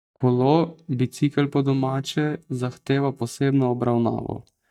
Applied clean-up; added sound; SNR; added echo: neural mask model DeepFilterNet 3.